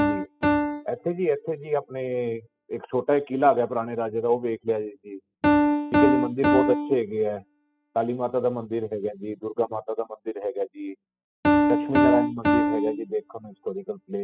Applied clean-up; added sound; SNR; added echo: classical method spectral subtraction.